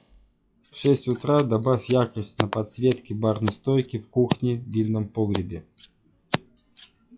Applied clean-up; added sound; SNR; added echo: classical method WPE with log-MMSE.